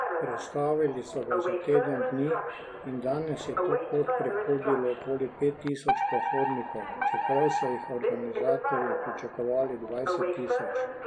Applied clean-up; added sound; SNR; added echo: none; Alarm; 0 dB; none.